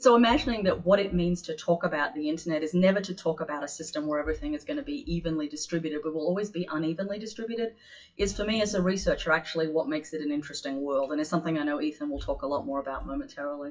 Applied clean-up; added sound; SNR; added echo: classical method WPE with log-MMSE.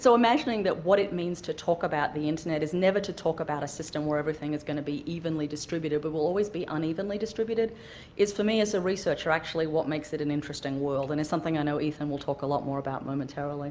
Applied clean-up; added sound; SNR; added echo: none; none; none; none.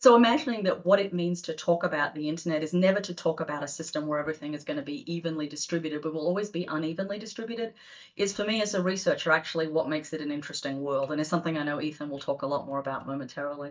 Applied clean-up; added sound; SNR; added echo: neural mask model DeepFilterNet 3.